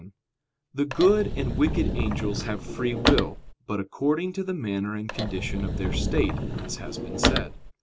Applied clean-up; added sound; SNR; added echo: none; Sliding door / Slam / Wood; 0 dB; none.